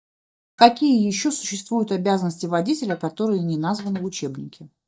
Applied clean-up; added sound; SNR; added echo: neural mask model DeepFilterNet 3.